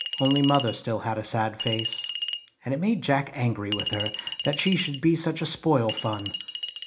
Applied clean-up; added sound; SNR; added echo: none; Chink, clink; 8 dB; reverberation time 0.4 s.